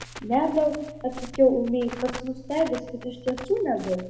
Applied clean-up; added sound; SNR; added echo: none; Crackle; 15 dB; reverberation time 0.9 s.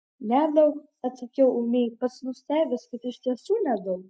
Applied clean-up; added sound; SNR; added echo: none; none; none; none.